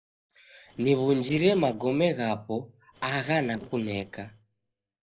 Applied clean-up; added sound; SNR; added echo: neural separator model SepFormer DNS4.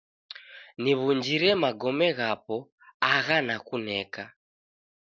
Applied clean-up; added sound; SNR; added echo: none; none; none; none.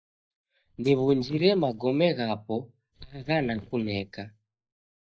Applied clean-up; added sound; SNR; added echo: neural mask model DeepFilterNet 3.